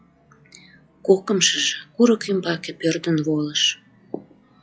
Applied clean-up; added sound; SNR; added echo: classical method log-MMSE.